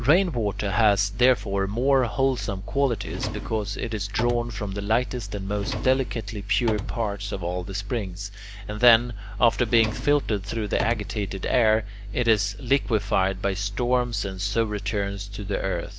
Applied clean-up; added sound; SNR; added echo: none; Drawer open or close; 11 dB; none.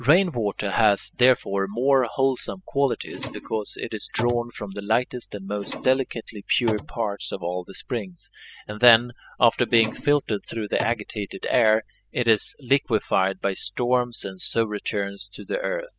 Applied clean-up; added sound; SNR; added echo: classical method spectral subtraction.